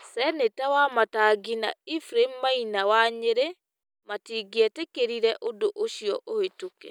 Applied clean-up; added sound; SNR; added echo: none; none; none; none.